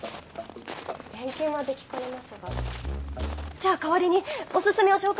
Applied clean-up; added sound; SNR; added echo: none; Walk, footsteps; 15 dB; none.